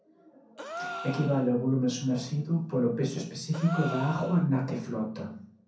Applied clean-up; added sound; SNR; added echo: none; Gasp; 13 dB; reverberation time 0.6 s.